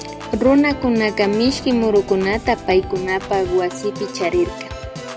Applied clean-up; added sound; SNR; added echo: none; Organ; 11 dB; none.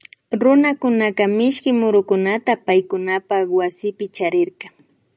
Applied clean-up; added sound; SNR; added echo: none; none; none; none.